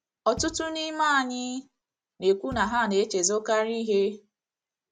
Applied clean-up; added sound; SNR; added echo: none; Bass drum; 20 dB; none.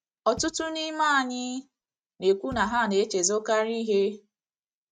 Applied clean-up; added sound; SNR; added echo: neural mask model RNNoise.